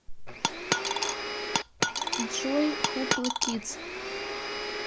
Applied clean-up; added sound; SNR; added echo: none; Coin (dropping) + Domestic sounds, home sounds; -3 dB; none.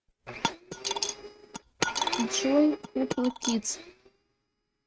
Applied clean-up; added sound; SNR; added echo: neural mask model RNNoise.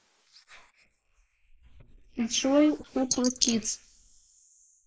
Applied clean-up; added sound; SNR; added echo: neural mask model Resemble Enhance denoiser.